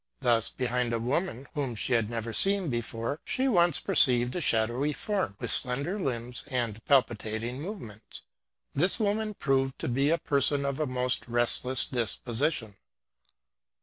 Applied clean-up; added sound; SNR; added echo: none; none; none; none.